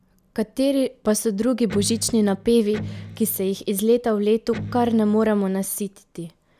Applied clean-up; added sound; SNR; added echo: none; Electric guitar; 13 dB; none.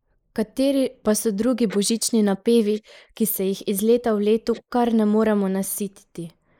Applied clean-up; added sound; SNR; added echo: neural mask model Resemble Enhance denoiser.